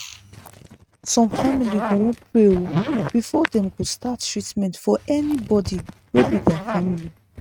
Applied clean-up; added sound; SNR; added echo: neural mask model RNNoise.